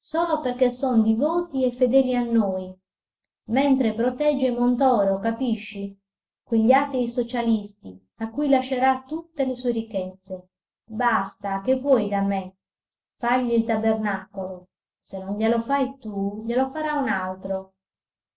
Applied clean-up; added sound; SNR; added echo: none; none; none; none.